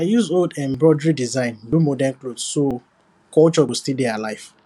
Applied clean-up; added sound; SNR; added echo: none; none; none; none.